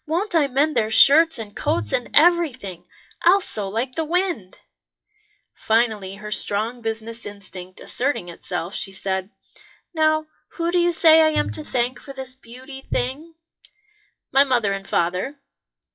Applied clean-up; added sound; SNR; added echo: classical method WPE with log-MMSE.